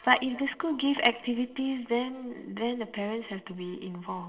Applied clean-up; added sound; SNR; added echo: neural separator model SepFormer DNS4.